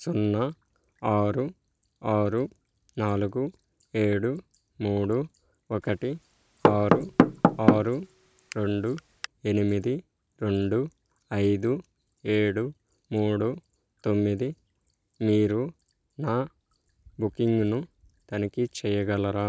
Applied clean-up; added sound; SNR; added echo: none; Knock / Wood; -2 dB; none.